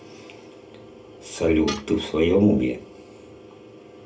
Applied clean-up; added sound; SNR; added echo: none; Tools; 13 dB; reverberation time 0.3 s.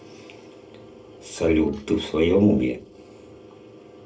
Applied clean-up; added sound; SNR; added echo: neural separator model SepFormer DNS4.